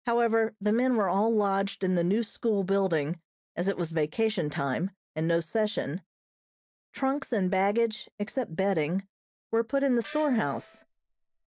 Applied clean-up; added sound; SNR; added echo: neural mask model DeepFilterNet 3.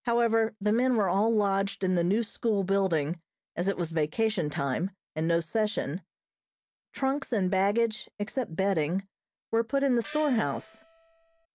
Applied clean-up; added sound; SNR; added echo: none; Gong; 18 dB; none.